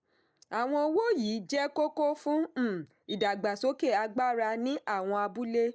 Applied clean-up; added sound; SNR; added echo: neural mask model Resemble Enhance denoiser.